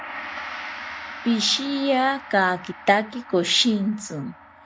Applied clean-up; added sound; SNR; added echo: none; Gong; 14 dB; none.